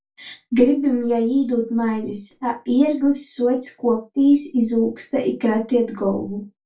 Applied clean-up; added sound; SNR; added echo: none; none; none; reverberation time 0.2 s.